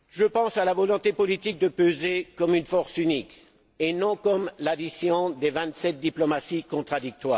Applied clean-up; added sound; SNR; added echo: none; none; none; none.